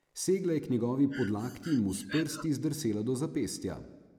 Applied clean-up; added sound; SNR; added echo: none; Breathing; 14 dB; none.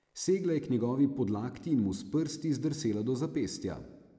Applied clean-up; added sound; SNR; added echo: none; none; none; none.